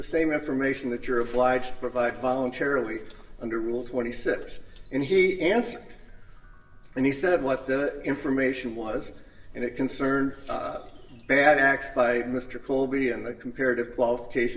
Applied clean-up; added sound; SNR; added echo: none; Chime; 13 dB; reverberation time 0.9 s.